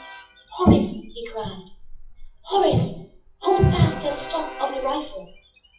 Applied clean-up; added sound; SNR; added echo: classical method WPE with log-MMSE.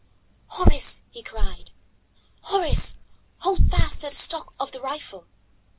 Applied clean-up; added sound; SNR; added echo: none; none; none; none.